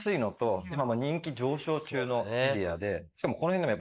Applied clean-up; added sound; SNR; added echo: neural mask model Resemble Enhance denoiser.